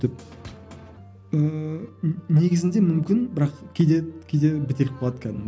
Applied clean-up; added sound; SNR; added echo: none; none; none; none.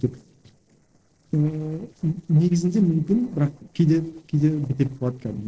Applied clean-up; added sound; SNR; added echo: neural separator model SepFormer DNS4.